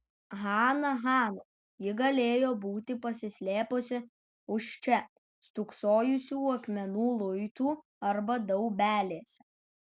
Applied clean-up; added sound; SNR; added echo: none; none; none; none.